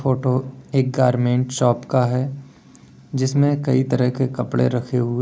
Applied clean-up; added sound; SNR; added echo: none; none; none; none.